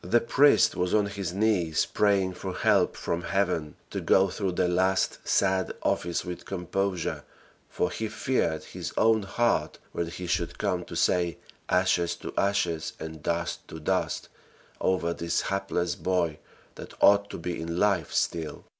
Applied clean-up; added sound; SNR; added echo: none; none; none; none.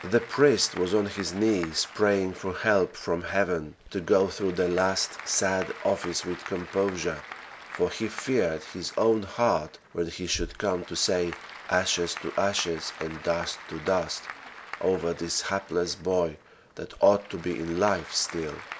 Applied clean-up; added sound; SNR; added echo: none; Applause / Crowd; 16 dB; none.